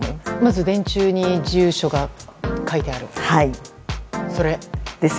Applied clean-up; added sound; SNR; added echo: none; none; none; none.